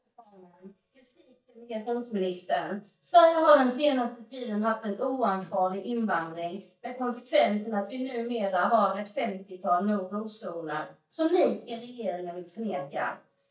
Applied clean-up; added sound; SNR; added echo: neural mask model DeepFilterNet 3.